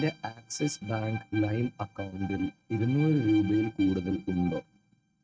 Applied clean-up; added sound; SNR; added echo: neural mask model RNNoise.